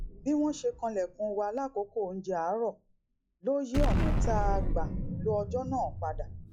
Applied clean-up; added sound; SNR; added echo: classical method log-MMSE.